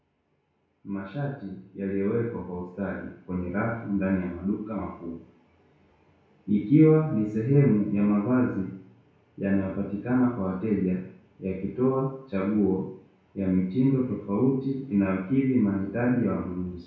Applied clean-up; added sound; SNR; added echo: none; none; none; reverberation time 0.6 s.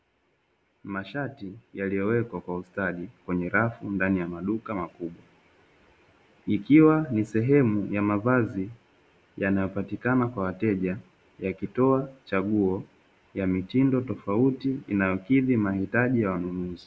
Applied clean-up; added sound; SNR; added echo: none; none; none; none.